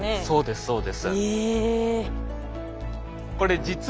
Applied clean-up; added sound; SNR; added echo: none; none; none; none.